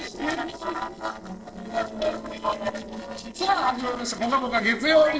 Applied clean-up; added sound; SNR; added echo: neural separator model SepFormer DNS4.